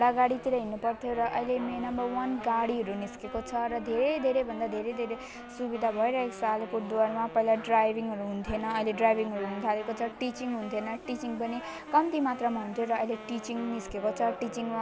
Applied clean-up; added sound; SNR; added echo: none; Wind instrument, woodwind instrument; 15 dB; none.